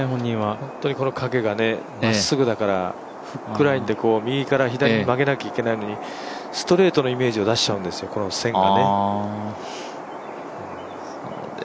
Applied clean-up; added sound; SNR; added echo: none; none; none; none.